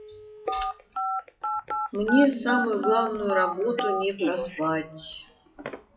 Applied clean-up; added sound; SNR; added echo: classical method WPE with log-MMSE.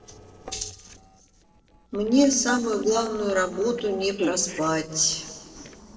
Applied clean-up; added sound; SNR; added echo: neural separator model SepFormer DNS4.